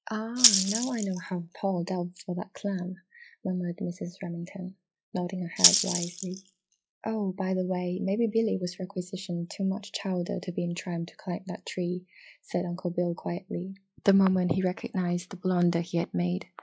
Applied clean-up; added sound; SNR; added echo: classical method log-MMSE.